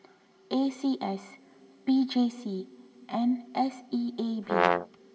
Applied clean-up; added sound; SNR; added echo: none; Brass instrument; -3 dB; reverberation time 2.8 s.